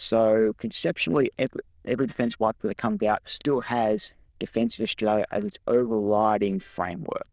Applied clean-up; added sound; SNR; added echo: neural diffusion model UNIVERSE++.